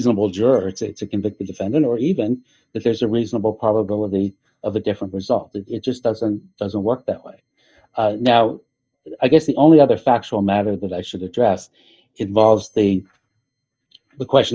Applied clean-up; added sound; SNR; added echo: neural mask model DeepFilterNet 3.